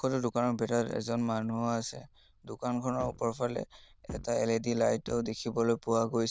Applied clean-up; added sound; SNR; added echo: neural diffusion model UNIVERSE++.